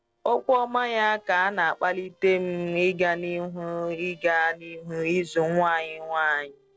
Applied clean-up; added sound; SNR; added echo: neural separator model SepFormer DNS4.